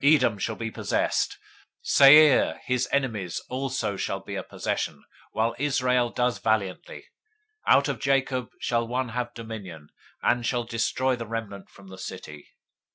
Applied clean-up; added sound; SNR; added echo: none; none; none; none.